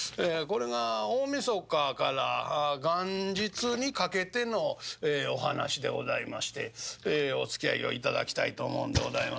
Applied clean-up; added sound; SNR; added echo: none; Splash, splatter; 15 dB; none.